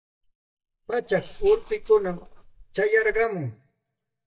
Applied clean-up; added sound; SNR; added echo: neural mask model DeepFilterNet 3.